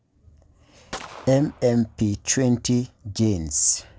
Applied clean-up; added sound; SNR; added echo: none; Gunshot, gunfire; 18 dB; none.